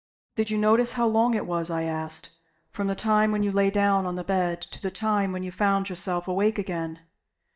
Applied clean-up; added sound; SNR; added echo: neural mask model DeepFilterNet 3.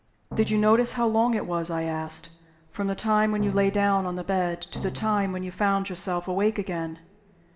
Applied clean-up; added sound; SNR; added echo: none; Drum; 14 dB; reverberation time 2.5 s.